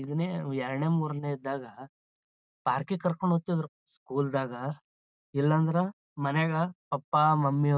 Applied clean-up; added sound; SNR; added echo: none; none; none; none.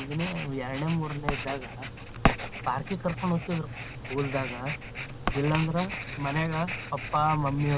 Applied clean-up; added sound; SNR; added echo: none; Writing; 4 dB; none.